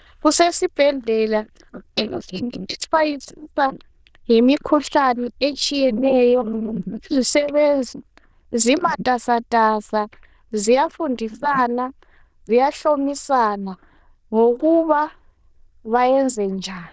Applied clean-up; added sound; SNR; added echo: neural diffusion model UNIVERSE++.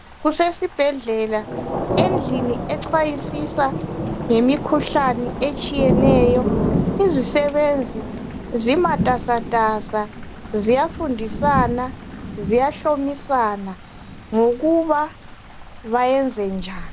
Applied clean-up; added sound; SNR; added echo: none; Thunder / Rain; 5 dB; none.